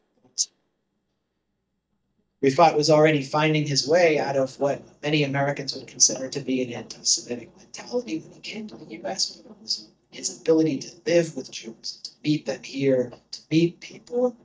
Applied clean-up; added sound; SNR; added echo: neural mask model DeepFilterNet 3.